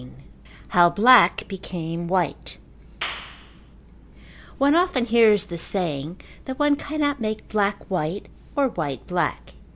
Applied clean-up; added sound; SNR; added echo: none; Clapping; 10 dB; none.